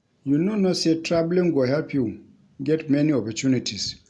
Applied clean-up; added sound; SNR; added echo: none; none; none; none.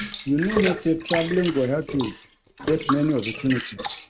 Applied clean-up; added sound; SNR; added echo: neural mask model RNNoise.